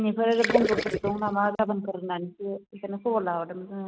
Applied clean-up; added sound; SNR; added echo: neural mask model RNNoise.